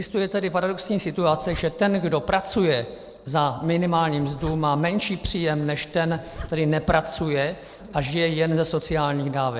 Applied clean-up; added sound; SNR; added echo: neural separator model SepFormer DNS4.